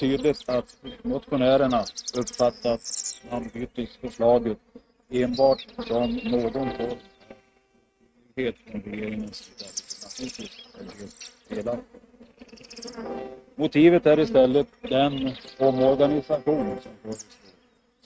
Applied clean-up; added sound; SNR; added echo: neural mask model RNNoise.